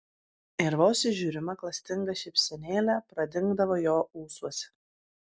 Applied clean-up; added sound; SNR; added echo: none; none; none; none.